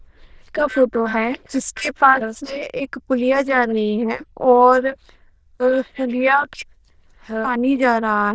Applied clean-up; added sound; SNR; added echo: neural diffusion model UNIVERSE++.